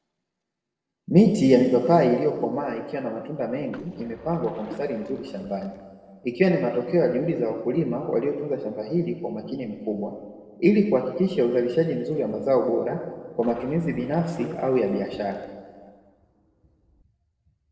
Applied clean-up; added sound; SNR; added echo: neural separator model SepFormer DNS4.